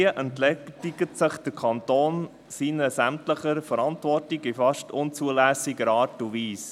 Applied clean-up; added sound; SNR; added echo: none; none; none; none.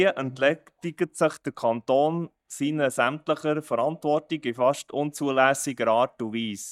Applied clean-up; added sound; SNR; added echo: neural mask model DeepFilterNet 3.